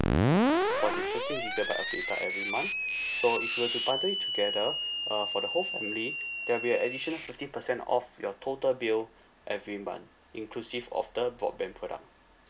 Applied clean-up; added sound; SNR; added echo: none; Screech; -1 dB; none.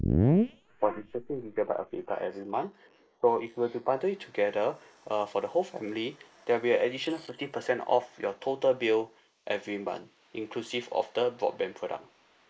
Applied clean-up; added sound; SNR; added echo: neural mask model Resemble Enhance denoiser.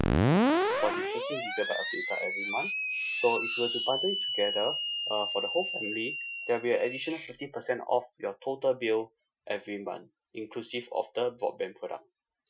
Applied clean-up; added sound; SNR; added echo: classical method Wiener filter.